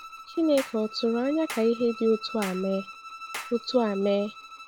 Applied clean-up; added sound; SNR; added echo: none; Clapping + Bowed string instrument; 14 dB; none.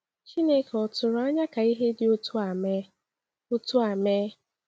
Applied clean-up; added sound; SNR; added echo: none; none; none; none.